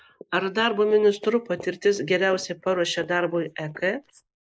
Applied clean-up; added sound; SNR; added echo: neural mask model Resemble Enhance denoiser.